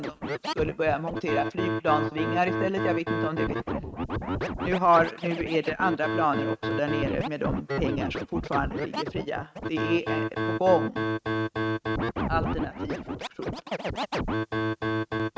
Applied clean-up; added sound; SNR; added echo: neural mask model RNNoise.